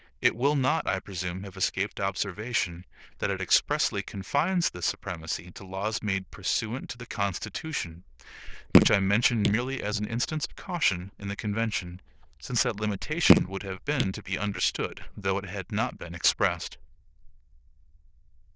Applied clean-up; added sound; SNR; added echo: neural diffusion model UNIVERSE++.